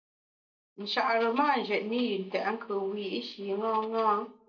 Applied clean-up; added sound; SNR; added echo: none; none; none; reverberation time 0.2 s.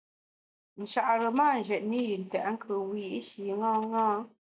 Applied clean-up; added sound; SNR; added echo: none; none; none; none.